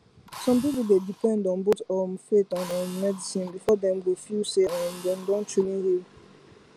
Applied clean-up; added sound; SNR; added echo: none; Drill; 20 dB; none.